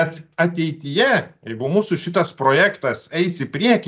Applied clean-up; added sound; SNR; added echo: none; none; none; none.